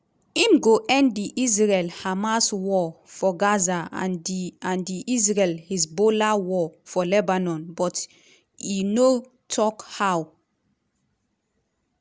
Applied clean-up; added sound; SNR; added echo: none; none; none; none.